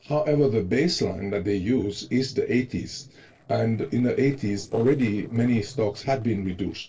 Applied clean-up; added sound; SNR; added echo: neural separator model SepFormer DNS4.